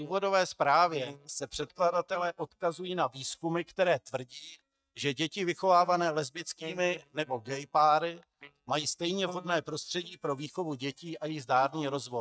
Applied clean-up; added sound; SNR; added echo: neural mask model DeepFilterNet 3.